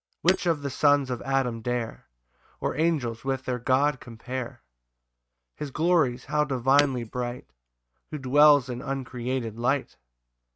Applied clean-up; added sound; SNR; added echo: neural mask model RNNoise.